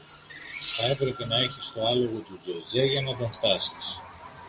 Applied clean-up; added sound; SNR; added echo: none; Screech; 19 dB; none.